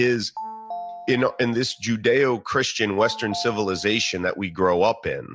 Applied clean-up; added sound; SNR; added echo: none; Telephone; 15 dB; none.